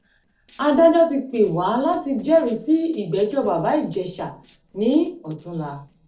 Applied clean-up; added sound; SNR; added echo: neural separator model SepFormer DNS4.